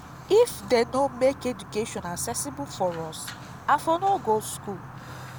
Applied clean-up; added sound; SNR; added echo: none; Fire; 14 dB; none.